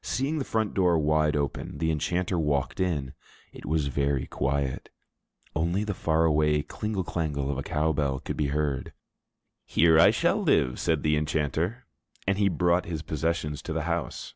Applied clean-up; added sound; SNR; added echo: none; none; none; none.